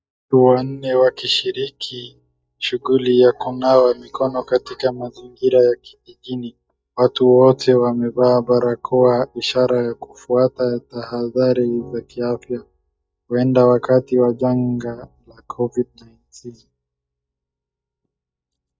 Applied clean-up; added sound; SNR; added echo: neural mask model DeepFilterNet 3.